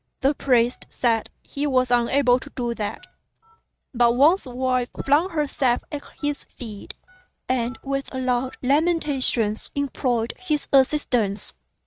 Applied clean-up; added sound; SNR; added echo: neural mask model RNNoise.